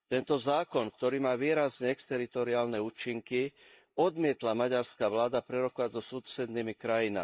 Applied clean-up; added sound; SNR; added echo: neural mask model Resemble Enhance denoiser.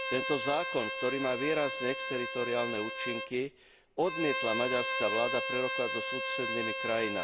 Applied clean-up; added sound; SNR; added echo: none; Bowed string instrument; 2 dB; none.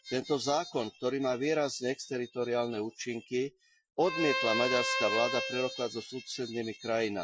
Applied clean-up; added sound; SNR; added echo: classical method Wiener filter.